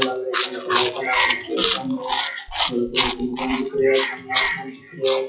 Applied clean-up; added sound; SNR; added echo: classical method WPE with log-MMSE.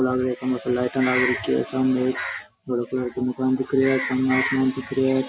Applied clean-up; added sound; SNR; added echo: none; none; none; none.